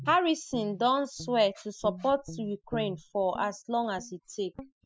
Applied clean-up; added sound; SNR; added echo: classical method spectral subtraction.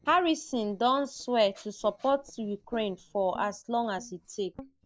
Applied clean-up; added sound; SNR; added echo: neural separator model SepFormer DNS4.